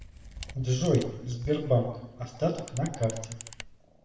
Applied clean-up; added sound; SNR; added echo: none; Camera; 15 dB; reverberation time 0.9 s.